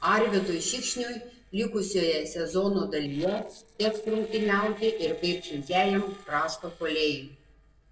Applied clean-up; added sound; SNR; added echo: neural separator model SepFormer DNS4.